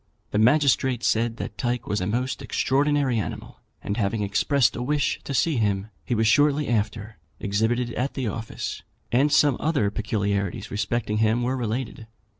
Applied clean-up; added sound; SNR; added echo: none; none; none; none.